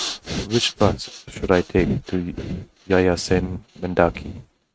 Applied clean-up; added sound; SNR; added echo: neural mask model RNNoise.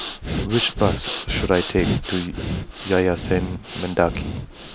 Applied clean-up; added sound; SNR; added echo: none; Breathing; 3 dB; none.